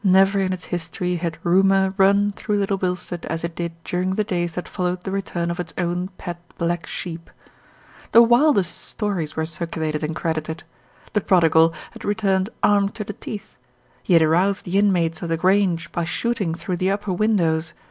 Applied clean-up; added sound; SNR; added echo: none; none; none; none.